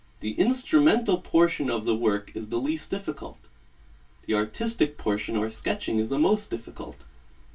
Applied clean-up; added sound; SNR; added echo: none; none; none; reverberation time 0.1 s.